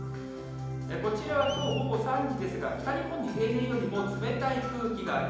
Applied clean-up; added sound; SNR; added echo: none; Screech; 18 dB; reverberation time 1.0 s.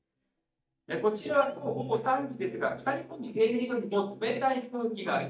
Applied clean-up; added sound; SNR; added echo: neural mask model DeepFilterNet 3.